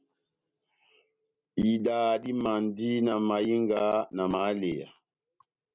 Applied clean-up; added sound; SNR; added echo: none; none; none; none.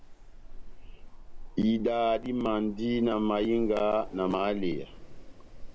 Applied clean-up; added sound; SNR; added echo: none; Wind; 11 dB; none.